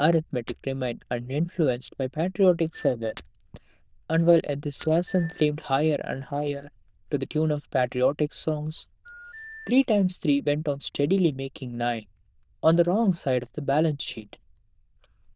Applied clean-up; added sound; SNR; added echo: neural diffusion model UNIVERSE++.